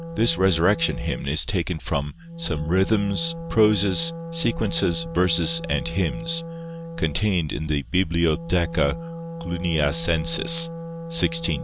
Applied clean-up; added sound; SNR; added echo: none; Wind instrument, woodwind instrument; 11 dB; none.